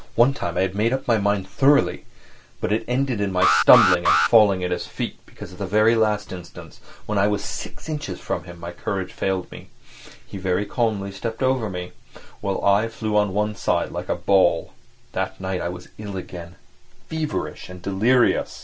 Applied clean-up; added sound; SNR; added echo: none; Alarm; 0 dB; none.